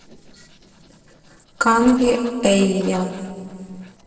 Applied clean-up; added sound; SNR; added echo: neural separator model SepFormer DNS4.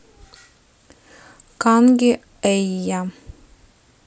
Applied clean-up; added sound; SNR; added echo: none; none; none; none.